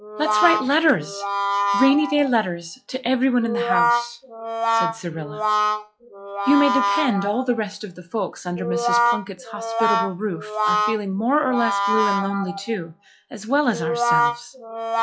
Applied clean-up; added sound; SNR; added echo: classical method log-MMSE.